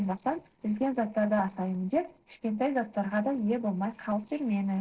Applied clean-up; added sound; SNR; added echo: neural separator model SepFormer DNS4.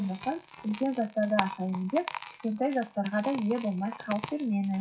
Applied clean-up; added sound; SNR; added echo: classical method WPE with log-MMSE.